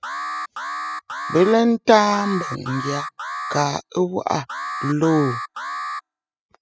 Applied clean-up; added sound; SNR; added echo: classical method spectral subtraction.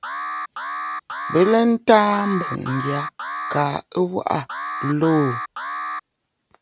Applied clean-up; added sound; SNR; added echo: none; Alarm; 7 dB; none.